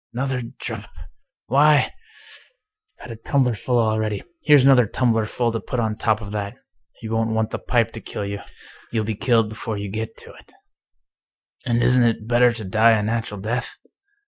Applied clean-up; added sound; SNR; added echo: neural mask model DeepFilterNet 3.